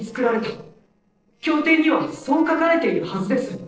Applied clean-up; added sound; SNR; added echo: neural separator model SepFormer DNS4.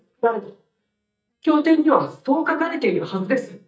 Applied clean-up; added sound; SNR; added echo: neural mask model DeepFilterNet 3.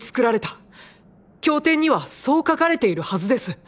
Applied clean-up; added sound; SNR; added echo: none; none; none; none.